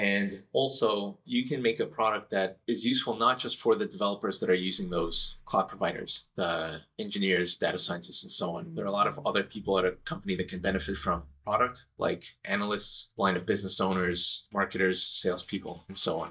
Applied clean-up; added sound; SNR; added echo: neural mask model DeepFilterNet 3.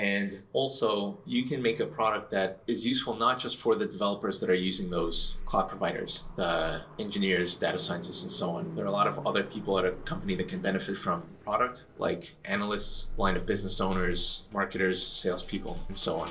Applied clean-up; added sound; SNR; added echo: neural separator model SepFormer DNS4.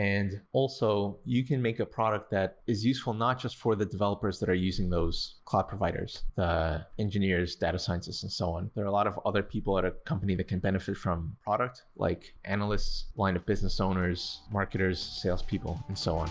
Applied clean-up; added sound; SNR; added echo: none; none; none; none.